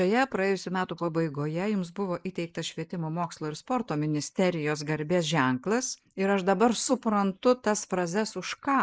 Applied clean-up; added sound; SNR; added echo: neural mask model Resemble Enhance denoiser.